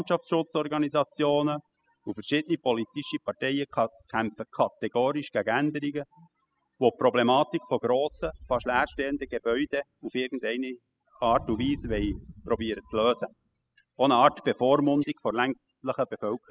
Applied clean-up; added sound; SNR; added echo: classical method spectral subtraction.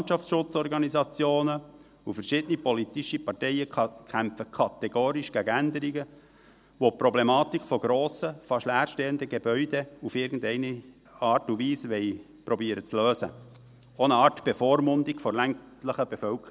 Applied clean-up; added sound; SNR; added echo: none; none; none; none.